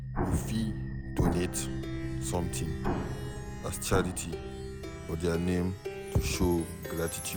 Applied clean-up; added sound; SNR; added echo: none; Explosion + Plucked string instrument; 2 dB; none.